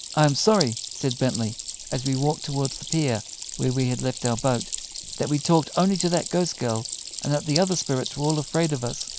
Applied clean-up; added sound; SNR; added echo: none; Stream; 9 dB; none.